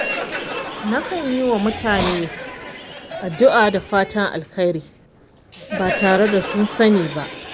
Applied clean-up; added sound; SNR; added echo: none; Hiss + Crowd; 8 dB; none.